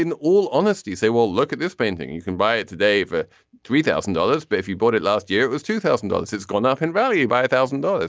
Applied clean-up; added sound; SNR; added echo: none; none; none; none.